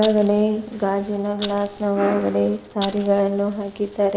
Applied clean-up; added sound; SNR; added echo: none; Fire; 15 dB; none.